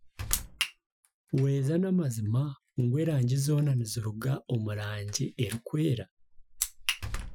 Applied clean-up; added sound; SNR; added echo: classical method Wiener filter.